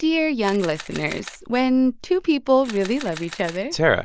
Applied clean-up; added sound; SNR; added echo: none; Camera; 18 dB; none.